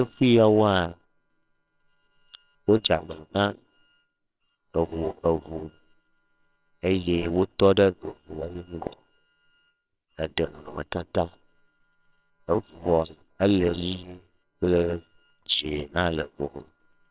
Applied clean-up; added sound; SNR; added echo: neural separator model SepFormer WHAMR!.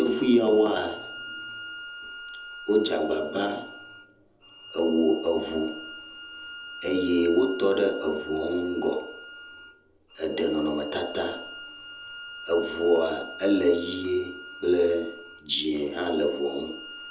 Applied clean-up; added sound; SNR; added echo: none; Bowed string instrument; 14 dB; reverberation time 0.8 s.